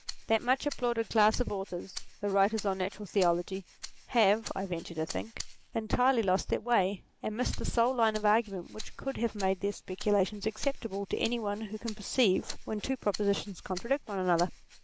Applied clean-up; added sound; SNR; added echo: none; Rattle (instrument); 13 dB; none.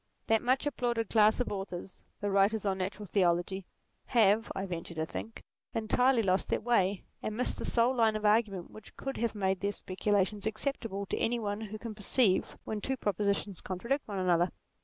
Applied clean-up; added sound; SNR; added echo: none; none; none; none.